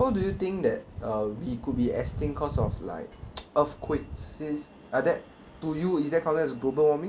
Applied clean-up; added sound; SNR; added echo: none; none; none; none.